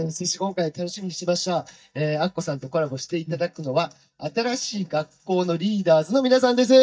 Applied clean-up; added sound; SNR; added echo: neural mask model DeepFilterNet 3.